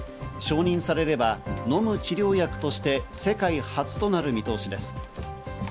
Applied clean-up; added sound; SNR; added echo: none; Run; 16 dB; none.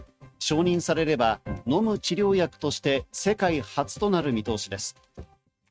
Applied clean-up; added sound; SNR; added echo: neural mask model RNNoise.